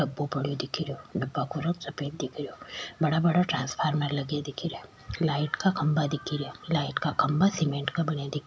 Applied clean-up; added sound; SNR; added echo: none; none; none; none.